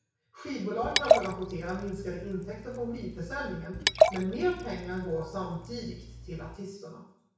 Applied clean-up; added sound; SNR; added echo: none; Liquid; -4 dB; reverberation time 0.6 s.